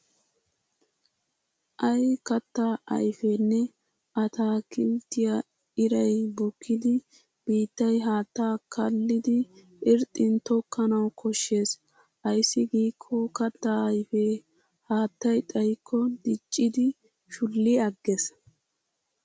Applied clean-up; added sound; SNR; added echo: none; none; none; none.